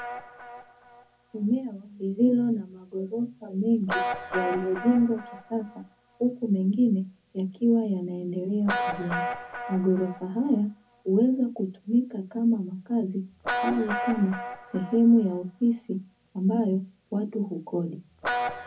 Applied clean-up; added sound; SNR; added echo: none; Guitar; 10 dB; reverberation time 0.3 s.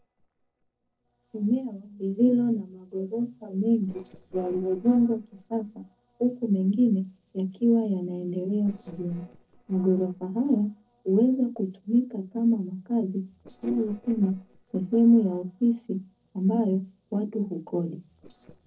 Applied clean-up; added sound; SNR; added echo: neural separator model SepFormer DNS4.